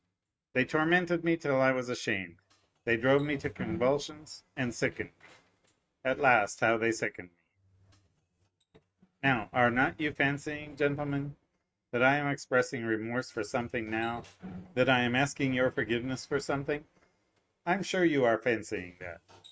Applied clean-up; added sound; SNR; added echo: neural mask model RNNoise.